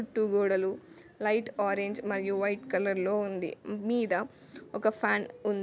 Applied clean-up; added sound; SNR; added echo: none; none; none; none.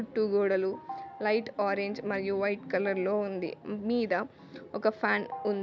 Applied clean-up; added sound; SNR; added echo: none; Organ; 18 dB; none.